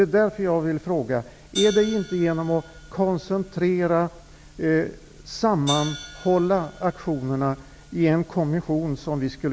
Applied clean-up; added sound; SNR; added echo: none; Hi-hat; 17 dB; none.